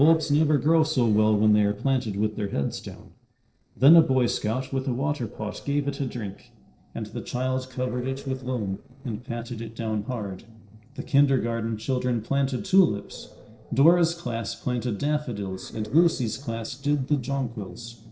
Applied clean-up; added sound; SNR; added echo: neural separator model SepFormer DNS4.